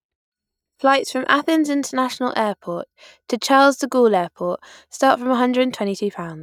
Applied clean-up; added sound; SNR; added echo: neural mask model DeepFilterNet 3.